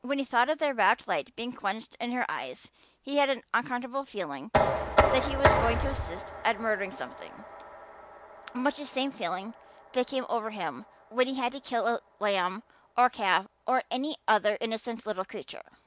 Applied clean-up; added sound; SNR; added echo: none; Knock; 4 dB; none.